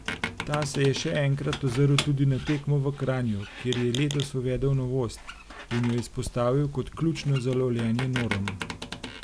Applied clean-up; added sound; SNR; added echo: none; Squeak; 11 dB; none.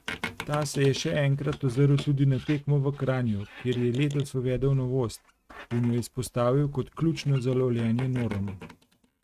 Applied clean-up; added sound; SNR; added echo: neural mask model RNNoise.